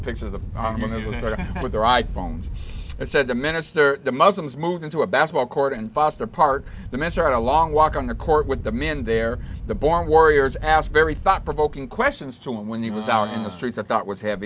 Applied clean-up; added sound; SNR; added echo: none; Wind; 11 dB; none.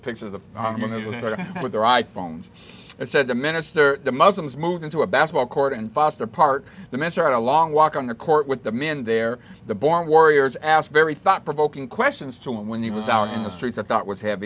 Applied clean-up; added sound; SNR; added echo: none; none; none; none.